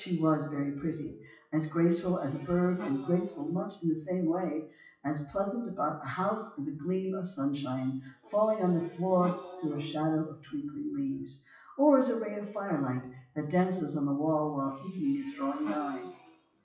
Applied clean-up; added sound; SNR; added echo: classical method WPE with log-MMSE.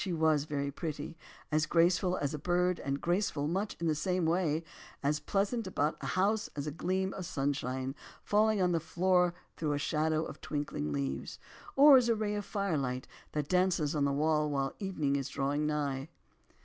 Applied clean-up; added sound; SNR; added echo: none; none; none; none.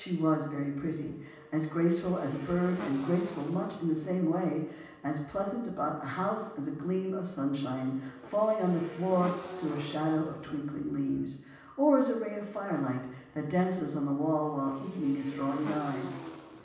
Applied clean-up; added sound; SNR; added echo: none; Motorcycle / Engine; 16 dB; reverberation time 0.9 s.